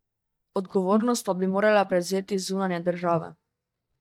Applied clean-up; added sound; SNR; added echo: neural mask model DeepFilterNet 3.